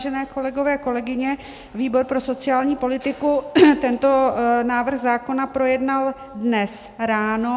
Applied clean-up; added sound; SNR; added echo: none; none; none; none.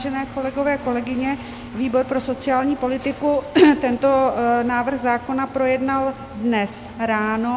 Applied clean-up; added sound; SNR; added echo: none; Engine; 17 dB; none.